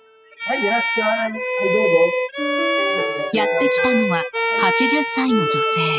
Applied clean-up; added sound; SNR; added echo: classical method spectral subtraction.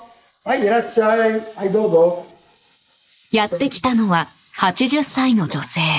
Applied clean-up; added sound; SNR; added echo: neural mask model Resemble Enhance denoiser.